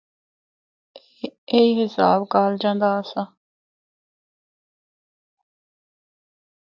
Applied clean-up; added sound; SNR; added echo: none; none; none; none.